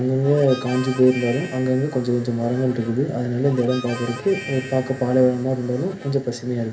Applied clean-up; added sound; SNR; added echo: none; Harmonica; 17 dB; reverberation time 0.3 s.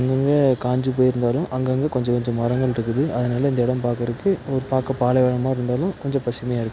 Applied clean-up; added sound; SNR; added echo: none; none; none; none.